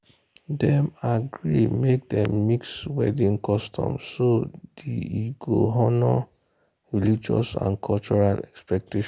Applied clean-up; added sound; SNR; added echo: none; none; none; none.